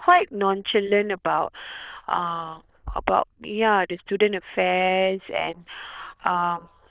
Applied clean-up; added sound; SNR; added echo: neural diffusion model UNIVERSE++.